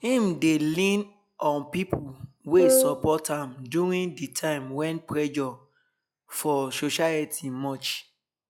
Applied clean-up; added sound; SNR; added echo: classical method log-MMSE.